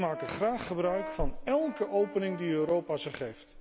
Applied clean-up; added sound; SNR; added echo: none; Brass instrument; 14 dB; none.